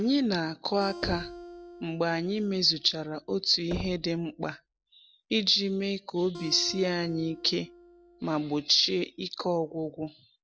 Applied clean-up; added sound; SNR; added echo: none; Acoustic guitar + Knock; 15 dB; none.